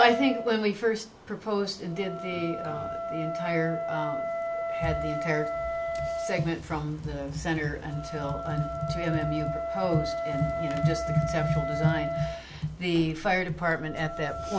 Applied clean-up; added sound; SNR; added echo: none; Wind instrument, woodwind instrument; 5 dB; none.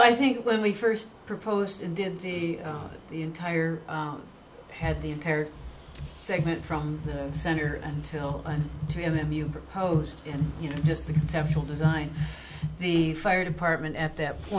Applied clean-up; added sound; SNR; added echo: none; none; none; none.